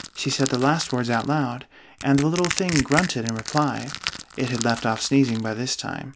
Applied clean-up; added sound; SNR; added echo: none; Crushing; 10 dB; none.